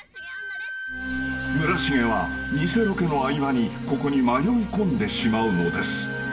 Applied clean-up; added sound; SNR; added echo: none; Wind instrument, woodwind instrument; 10 dB; reverberation time 2.0 s.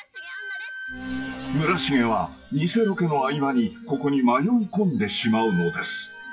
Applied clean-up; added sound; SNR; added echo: classical method WPE with log-MMSE.